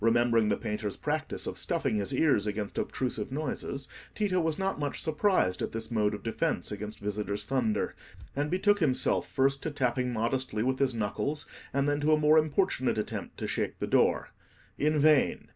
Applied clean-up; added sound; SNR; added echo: none; none; none; none.